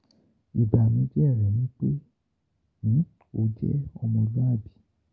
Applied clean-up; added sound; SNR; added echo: none; none; none; none.